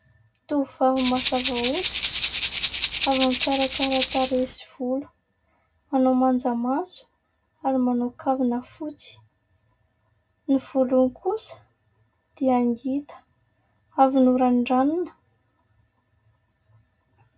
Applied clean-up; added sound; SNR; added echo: none; Rattle (instrument); 0 dB; reverberation time 0.3 s.